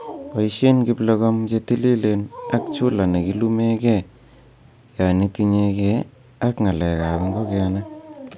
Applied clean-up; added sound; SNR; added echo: none; Dog; 17 dB; none.